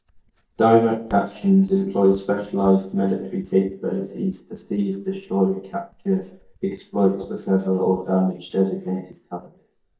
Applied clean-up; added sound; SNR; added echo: neural mask model DeepFilterNet 3.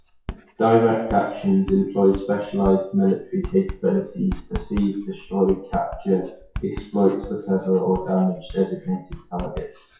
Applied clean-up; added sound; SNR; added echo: classical method WPE with log-MMSE.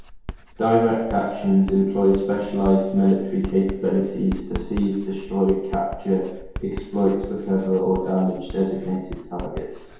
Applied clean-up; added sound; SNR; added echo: none; Writing; 14 dB; reverberation time 0.9 s.